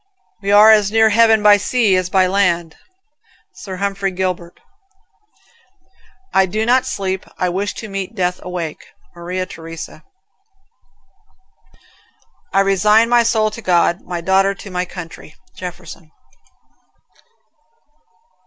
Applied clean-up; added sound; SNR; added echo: none; none; none; none.